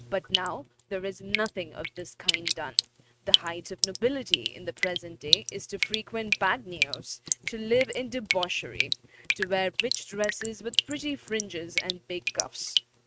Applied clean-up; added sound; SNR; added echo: neural mask model RNNoise.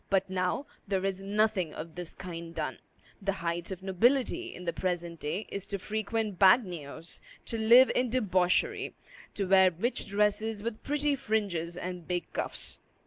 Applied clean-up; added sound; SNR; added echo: none; none; none; none.